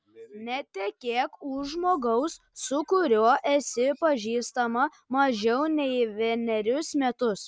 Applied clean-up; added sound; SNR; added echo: none; none; none; none.